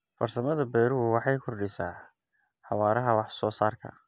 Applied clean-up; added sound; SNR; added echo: none; none; none; none.